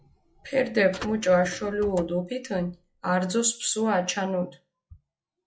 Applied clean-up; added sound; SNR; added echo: classical method log-MMSE.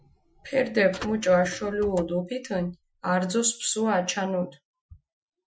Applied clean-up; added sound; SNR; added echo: classical method Wiener filter.